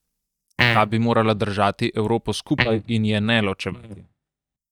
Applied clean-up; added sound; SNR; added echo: neural mask model DeepFilterNet 3.